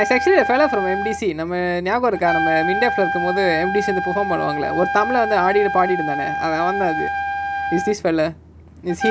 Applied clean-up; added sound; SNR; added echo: none; Trumpet; 4 dB; none.